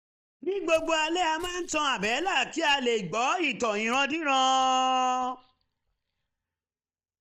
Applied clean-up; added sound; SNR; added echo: neural mask model DeepFilterNet 3.